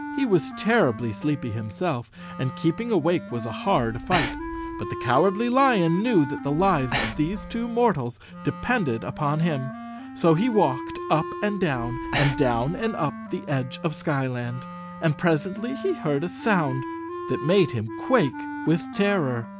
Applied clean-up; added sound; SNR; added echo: none; Wind instrument, woodwind instrument + Breathing; 9 dB; none.